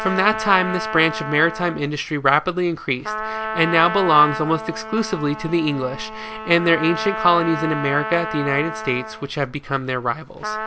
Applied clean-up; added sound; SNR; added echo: none; Trumpet; 8 dB; none.